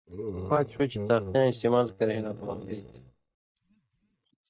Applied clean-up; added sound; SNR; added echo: neural mask model DeepFilterNet 3.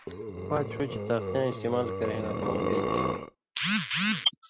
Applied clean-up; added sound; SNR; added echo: none; Burping, eructation; 1 dB; none.